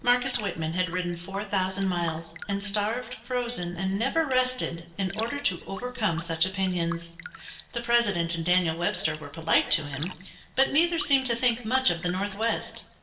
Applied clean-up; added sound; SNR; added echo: none; Raindrop; 17 dB; reverberation time 0.7 s.